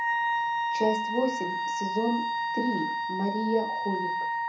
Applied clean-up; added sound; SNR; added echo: none; Wind instrument, woodwind instrument; -2 dB; reverberation time 0.3 s.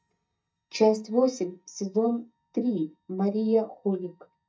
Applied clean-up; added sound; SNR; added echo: neural mask model DeepFilterNet 3.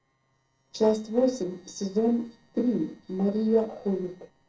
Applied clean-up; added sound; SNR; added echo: neural separator model SepFormer DNS4.